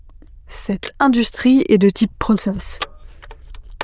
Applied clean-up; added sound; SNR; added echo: neural diffusion model UNIVERSE++.